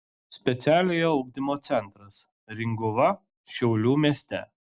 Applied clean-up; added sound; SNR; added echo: none; none; none; none.